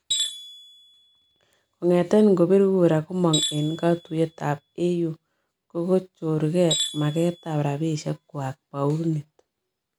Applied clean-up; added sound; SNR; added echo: none; Tools; 11 dB; none.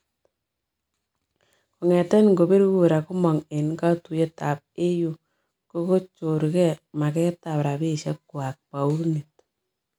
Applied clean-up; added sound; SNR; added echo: none; none; none; none.